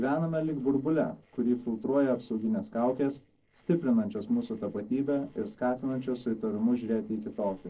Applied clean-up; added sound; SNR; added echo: neural separator model SepFormer DNS4.